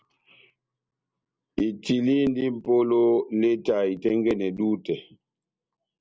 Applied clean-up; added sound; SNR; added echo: none; none; none; none.